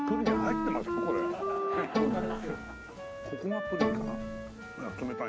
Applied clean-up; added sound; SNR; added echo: none; Wind instrument, woodwind instrument + Bowed string instrument; -3 dB; none.